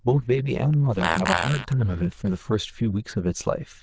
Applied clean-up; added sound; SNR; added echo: neural diffusion model UNIVERSE++.